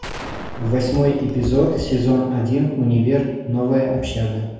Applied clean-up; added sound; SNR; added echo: none; Gunshot, gunfire; 14 dB; reverberation time 1.2 s.